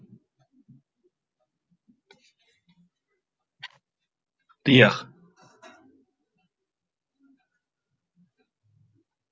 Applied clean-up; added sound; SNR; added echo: none; none; none; none.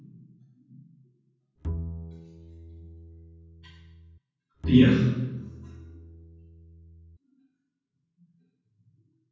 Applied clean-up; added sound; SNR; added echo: none; Bowed string instrument; 8 dB; reverberation time 1.2 s.